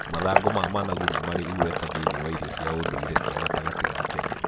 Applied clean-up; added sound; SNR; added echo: none; Sink (filling or washing); -3 dB; none.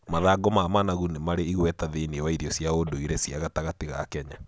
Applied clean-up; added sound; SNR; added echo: none; none; none; none.